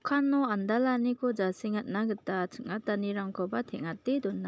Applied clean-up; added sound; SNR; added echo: none; none; none; none.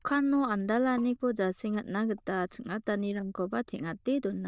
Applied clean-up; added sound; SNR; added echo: neural diffusion model UNIVERSE++.